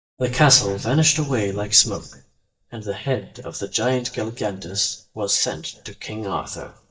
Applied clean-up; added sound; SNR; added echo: neural mask model DeepFilterNet 3.